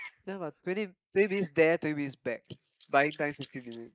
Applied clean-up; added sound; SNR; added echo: neural mask model Resemble Enhance denoiser.